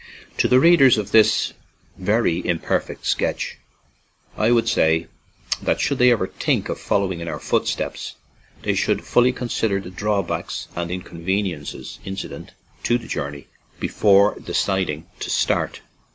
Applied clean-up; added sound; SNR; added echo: none; none; none; none.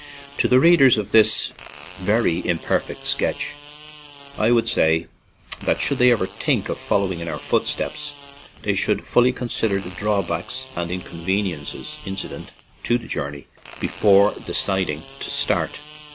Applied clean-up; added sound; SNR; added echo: none; Fart; 18 dB; none.